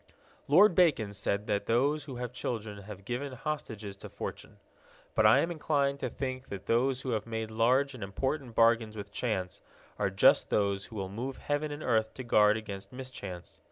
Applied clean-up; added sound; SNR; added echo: none; none; none; none.